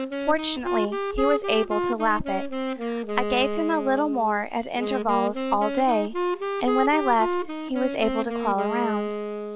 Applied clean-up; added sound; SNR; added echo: none; Wind instrument, woodwind instrument; 3 dB; none.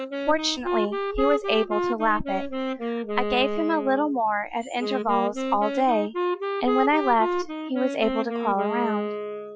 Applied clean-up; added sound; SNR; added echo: classical method Wiener filter.